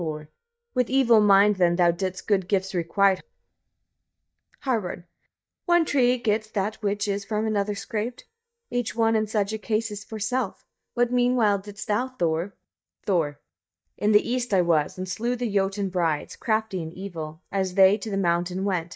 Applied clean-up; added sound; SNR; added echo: neural mask model DeepFilterNet 3.